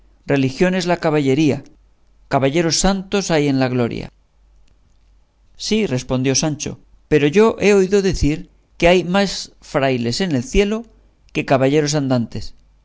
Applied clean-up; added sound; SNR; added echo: none; none; none; none.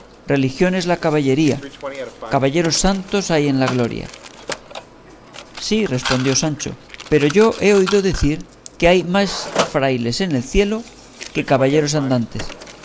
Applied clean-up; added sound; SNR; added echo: none; Mechanisms; 13 dB; none.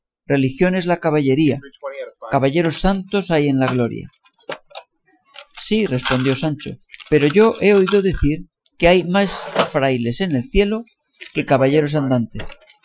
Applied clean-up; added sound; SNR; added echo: classical method Wiener filter.